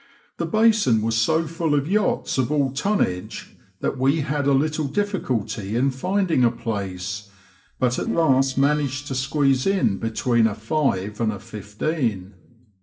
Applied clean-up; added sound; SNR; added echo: neural separator model SepFormer DNS4.